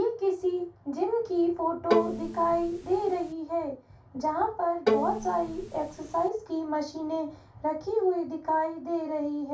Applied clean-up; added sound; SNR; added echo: none; Bowed string instrument; 2 dB; reverberation time 0.3 s.